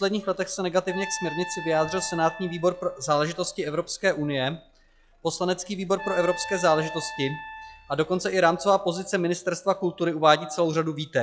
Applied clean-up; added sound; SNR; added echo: classical method log-MMSE.